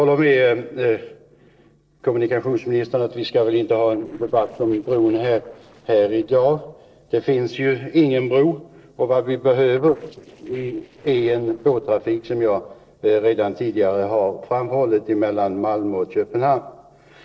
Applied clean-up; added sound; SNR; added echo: neural separator model SepFormer DNS4.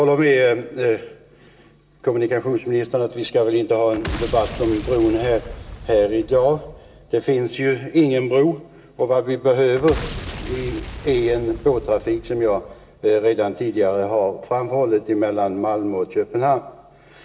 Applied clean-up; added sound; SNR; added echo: none; Boom; 12 dB; reverberation time 1.1 s.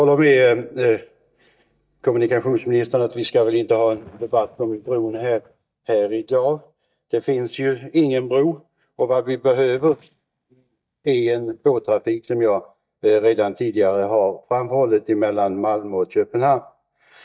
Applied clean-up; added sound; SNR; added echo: neural mask model DeepFilterNet 3.